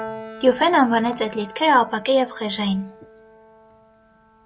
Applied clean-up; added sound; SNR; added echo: none; Piano; 18 dB; none.